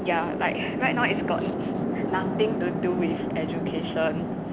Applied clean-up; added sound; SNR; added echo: none; Chatter / Traffic noise, roadway noise / Train; -1 dB; none.